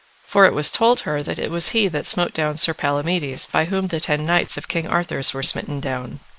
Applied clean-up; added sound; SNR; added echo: neural mask model Resemble Enhance denoiser.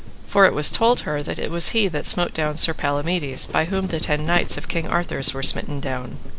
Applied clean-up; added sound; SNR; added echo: none; Livestock, farm animals, working animals; 4 dB; none.